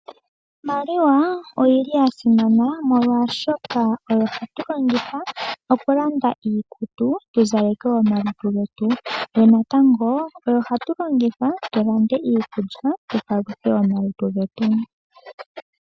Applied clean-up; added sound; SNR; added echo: none; none; none; none.